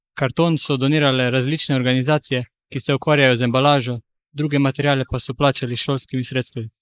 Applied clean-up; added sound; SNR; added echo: neural mask model Resemble Enhance denoiser.